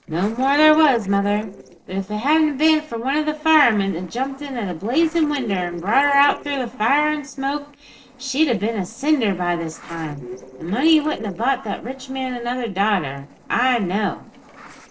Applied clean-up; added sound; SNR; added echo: neural separator model SepFormer DNS4.